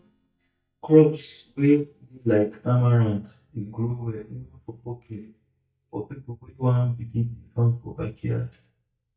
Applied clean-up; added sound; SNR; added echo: neural mask model DeepFilterNet 3.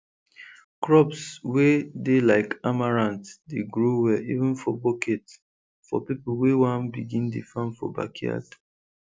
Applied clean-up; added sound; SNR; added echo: none; none; none; none.